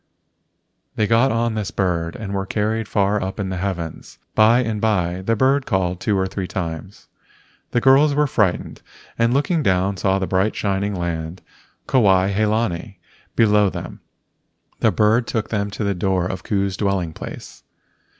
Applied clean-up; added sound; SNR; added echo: none; none; none; none.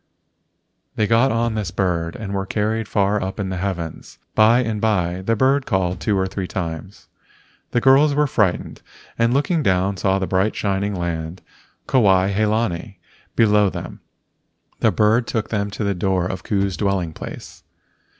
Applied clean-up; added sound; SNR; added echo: none; Bass drum / Thump, thud; 19 dB; none.